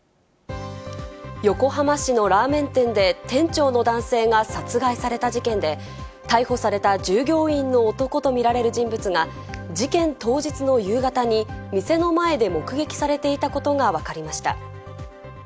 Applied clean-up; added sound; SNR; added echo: none; none; none; none.